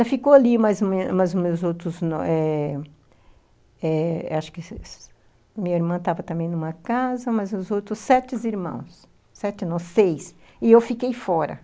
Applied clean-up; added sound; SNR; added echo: none; none; none; none.